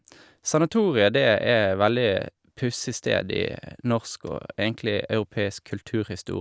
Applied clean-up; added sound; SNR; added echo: none; none; none; none.